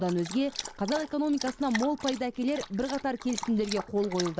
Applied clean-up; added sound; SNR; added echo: none; Dog; 11 dB; none.